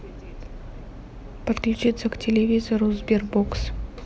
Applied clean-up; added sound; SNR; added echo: none; none; none; none.